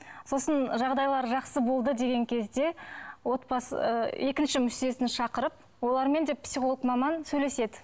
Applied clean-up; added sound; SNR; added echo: none; none; none; none.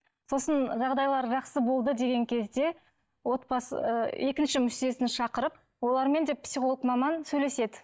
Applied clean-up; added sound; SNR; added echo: neural mask model DeepFilterNet 3.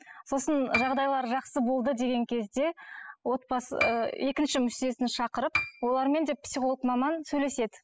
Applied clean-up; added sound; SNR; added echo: classical method spectral subtraction.